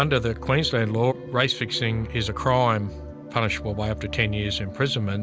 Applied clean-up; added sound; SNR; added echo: none; none; none; none.